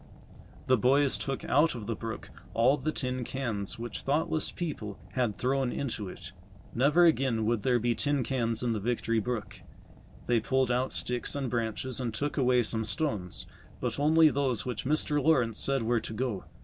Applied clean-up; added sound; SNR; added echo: none; Fire; 20 dB; none.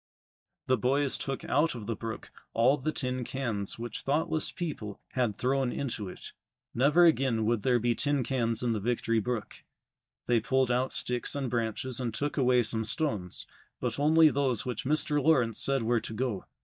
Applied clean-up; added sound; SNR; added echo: neural mask model DeepFilterNet 3.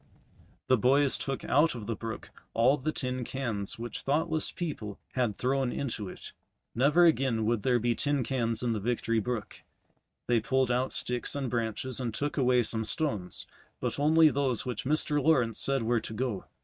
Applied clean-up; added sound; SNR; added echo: neural mask model RNNoise.